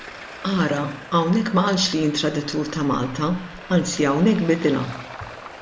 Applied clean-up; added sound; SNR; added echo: none; Traffic noise, roadway noise; 16 dB; none.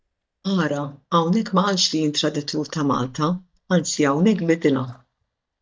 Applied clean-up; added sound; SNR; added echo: neural mask model DeepFilterNet 3.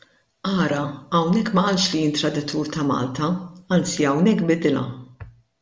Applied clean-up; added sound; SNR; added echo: none; none; none; none.